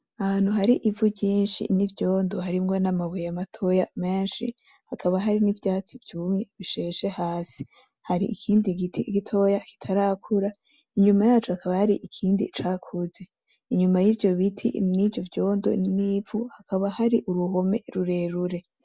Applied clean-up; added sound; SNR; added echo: none; none; none; none.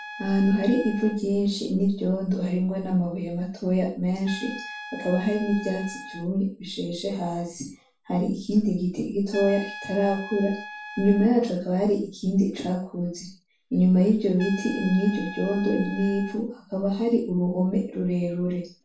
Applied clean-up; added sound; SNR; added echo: none; Trumpet; 17 dB; reverberation time 0.3 s.